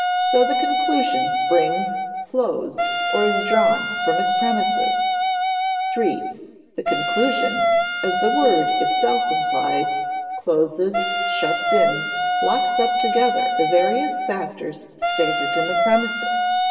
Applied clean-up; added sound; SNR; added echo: none; Wind instrument, woodwind instrument; -3 dB; reverberation time 1.3 s.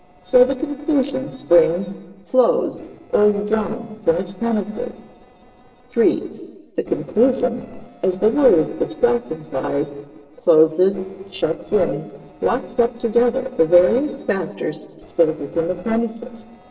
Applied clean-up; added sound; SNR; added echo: neural separator model SepFormer DNS4.